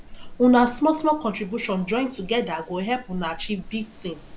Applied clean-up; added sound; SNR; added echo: none; Wind; 17 dB; none.